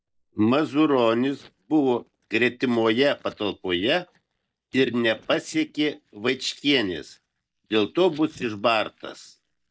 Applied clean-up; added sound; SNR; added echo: neural mask model DeepFilterNet 3.